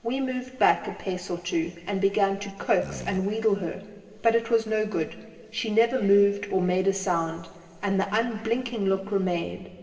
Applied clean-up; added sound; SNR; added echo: none; Fart; 14 dB; reverberation time 2.3 s.